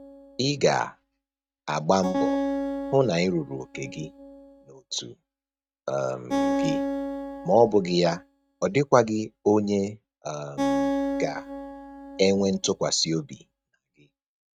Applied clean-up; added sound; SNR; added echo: neural mask model RNNoise.